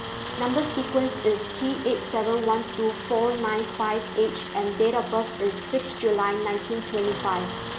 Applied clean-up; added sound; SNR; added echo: none; Tools; 7 dB; none.